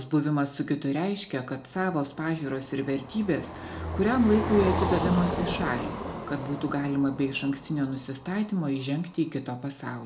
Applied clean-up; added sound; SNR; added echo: none; Car passing by; 7 dB; reverberation time 0.3 s.